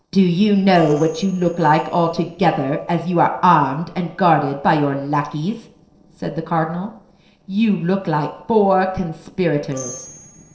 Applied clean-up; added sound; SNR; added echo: neural separator model SepFormer DNS4.